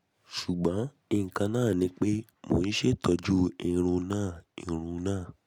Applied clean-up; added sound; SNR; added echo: none; none; none; none.